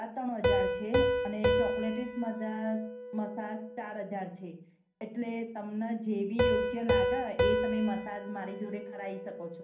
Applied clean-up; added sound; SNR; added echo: none; Piano; -3 dB; reverberation time 0.6 s.